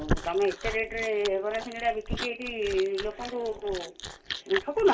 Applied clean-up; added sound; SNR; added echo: none; Chewing, mastication; 7 dB; reverberation time 0.2 s.